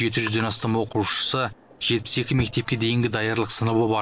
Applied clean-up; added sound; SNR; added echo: none; Drawer open or close; 19 dB; none.